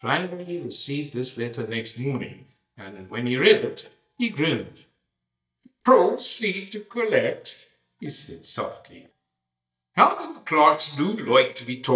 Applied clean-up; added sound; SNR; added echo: neural mask model DeepFilterNet 3.